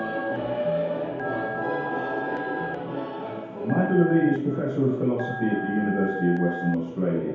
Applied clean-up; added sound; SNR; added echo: none; Telephone; 10 dB; reverberation time 0.8 s.